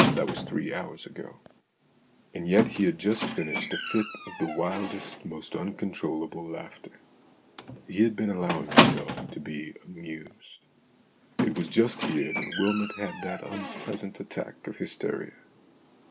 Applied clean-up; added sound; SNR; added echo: none; Squeak; 1 dB; none.